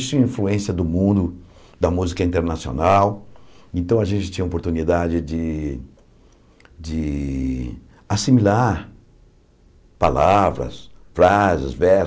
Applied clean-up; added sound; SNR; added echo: none; none; none; none.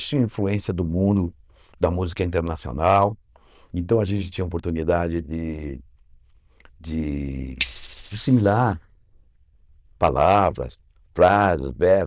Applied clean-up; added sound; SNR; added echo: neural diffusion model UNIVERSE++.